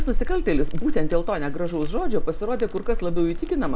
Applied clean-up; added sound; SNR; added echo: none; Crackle; -3 dB; none.